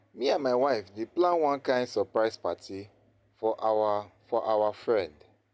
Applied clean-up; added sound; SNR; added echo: none; none; none; none.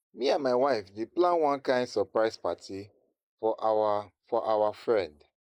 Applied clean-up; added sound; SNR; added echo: neural mask model Resemble Enhance denoiser.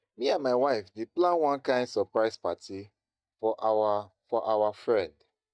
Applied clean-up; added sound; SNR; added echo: neural mask model DeepFilterNet 3.